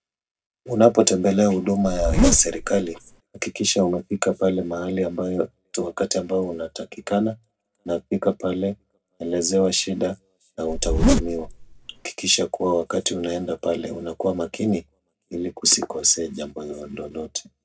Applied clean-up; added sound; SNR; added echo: none; Zipper (clothing); -2 dB; reverberation time 0.2 s.